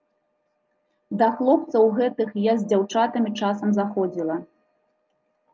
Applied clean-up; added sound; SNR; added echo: none; none; none; none.